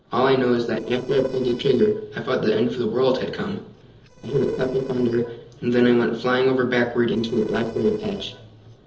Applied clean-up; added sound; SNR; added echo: neural separator model SepFormer DNS4.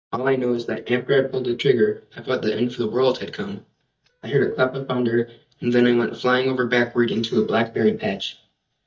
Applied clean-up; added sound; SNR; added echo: neural mask model DeepFilterNet 3.